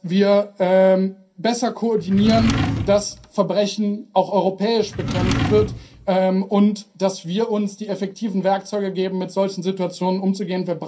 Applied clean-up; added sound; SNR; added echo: none; Drawer open or close; 4 dB; reverberation time 0.3 s.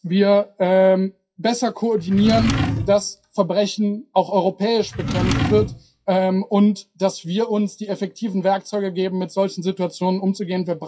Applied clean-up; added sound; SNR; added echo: classical method WPE with log-MMSE.